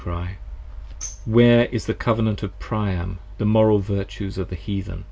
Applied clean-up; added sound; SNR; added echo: none; Tambourine; 20 dB; none.